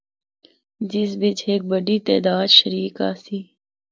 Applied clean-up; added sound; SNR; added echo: none; none; none; none.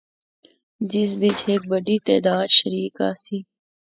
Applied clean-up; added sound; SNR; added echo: classical method spectral subtraction.